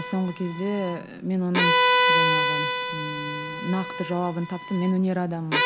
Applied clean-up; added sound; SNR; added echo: none; Bowed string instrument; -2 dB; none.